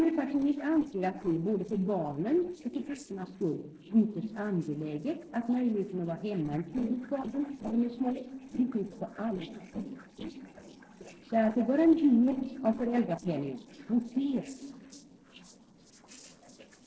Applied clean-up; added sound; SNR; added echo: neural separator model SepFormer DNS4.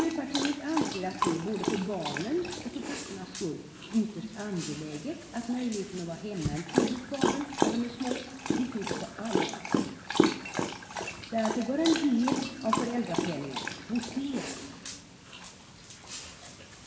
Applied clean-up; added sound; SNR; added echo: none; Dog; 1 dB; reverberation time 2.8 s.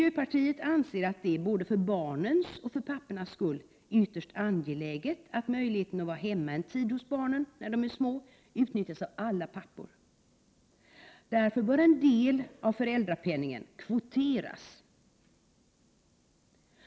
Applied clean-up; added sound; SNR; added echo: none; none; none; none.